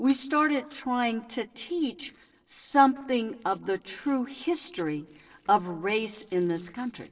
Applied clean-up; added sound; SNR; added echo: neural separator model SepFormer DNS4.